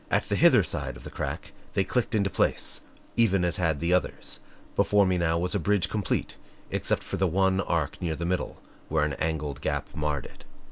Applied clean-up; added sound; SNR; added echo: none; none; none; none.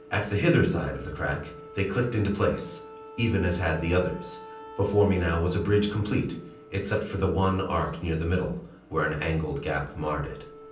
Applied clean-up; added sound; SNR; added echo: none; Wind instrument, woodwind instrument; 19 dB; reverberation time 0.6 s.